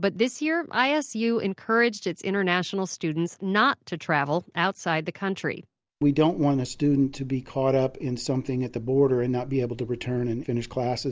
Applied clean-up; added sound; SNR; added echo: none; none; none; none.